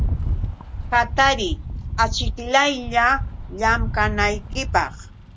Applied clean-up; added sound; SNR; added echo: none; Rattle; 4 dB; none.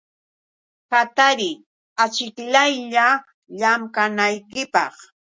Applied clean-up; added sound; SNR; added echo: none; none; none; none.